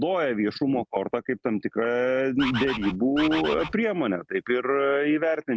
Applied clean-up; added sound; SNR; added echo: none; Bird; 7 dB; none.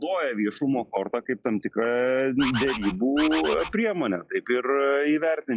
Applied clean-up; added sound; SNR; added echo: classical method log-MMSE.